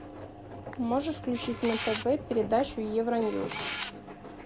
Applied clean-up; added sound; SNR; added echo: none; Camera; 7 dB; none.